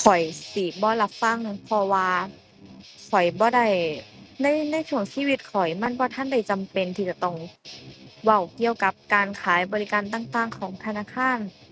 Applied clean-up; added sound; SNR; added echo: neural mask model RNNoise.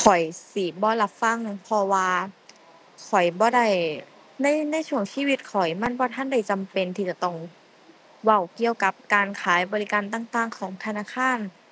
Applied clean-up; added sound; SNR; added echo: none; none; none; none.